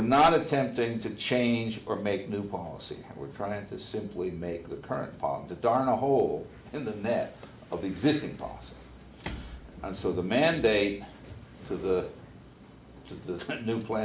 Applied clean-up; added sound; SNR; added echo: none; none; none; none.